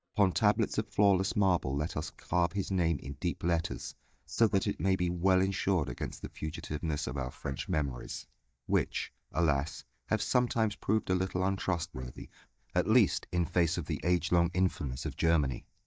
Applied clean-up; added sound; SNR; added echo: neural mask model DeepFilterNet 3.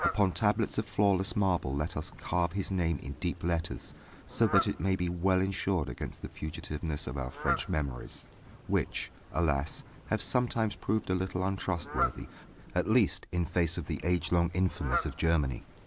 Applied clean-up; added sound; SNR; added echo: none; Fowl; 11 dB; none.